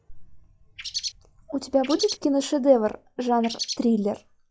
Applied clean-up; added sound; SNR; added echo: classical method log-MMSE.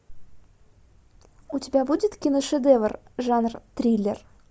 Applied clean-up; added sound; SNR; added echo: none; none; none; none.